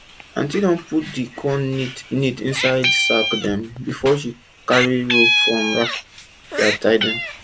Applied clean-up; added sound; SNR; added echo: none; Meow; 3 dB; none.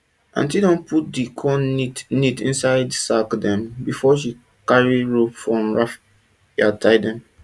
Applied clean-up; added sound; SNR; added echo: none; none; none; none.